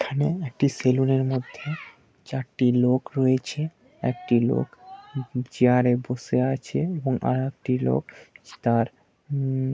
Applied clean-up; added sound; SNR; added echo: none; none; none; none.